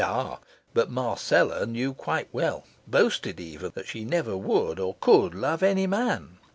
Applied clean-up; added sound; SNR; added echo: none; none; none; none.